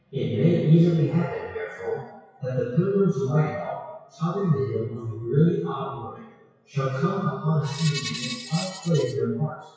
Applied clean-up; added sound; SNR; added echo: classical method WPE with log-MMSE.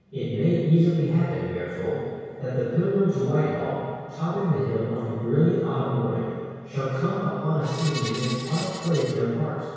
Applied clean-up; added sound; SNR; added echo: none; Screech; 12 dB; reverberation time 2.0 s.